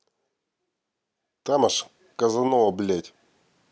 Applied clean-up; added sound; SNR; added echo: none; none; none; none.